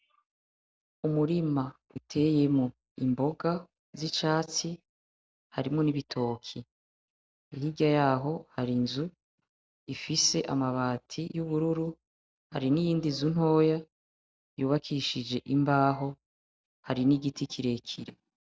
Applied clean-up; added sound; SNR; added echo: none; none; none; none.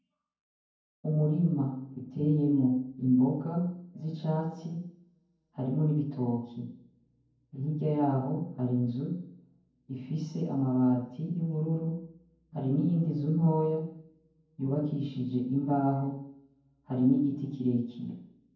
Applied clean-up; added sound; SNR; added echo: none; none; none; reverberation time 0.9 s.